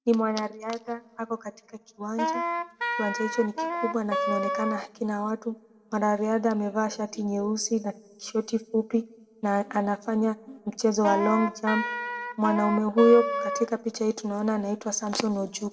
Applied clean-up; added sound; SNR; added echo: none; Wind instrument, woodwind instrument; 2 dB; reverberation time 1.2 s.